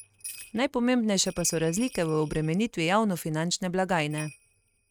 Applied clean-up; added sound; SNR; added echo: neural mask model RNNoise.